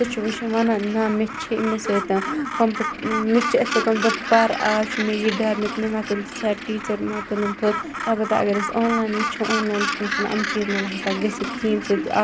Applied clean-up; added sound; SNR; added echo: none; Gull, seagull; 6 dB; none.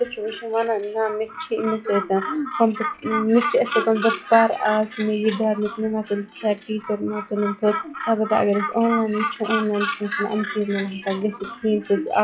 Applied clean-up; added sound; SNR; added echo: classical method log-MMSE.